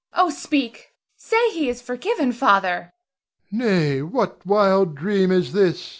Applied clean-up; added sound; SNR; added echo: none; none; none; none.